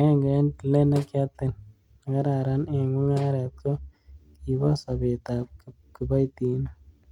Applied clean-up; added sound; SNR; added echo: neural mask model RNNoise.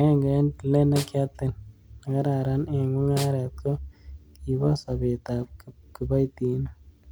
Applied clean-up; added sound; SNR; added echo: none; Snare drum; 17 dB; none.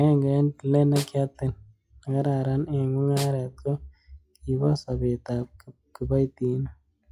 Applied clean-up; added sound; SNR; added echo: classical method log-MMSE.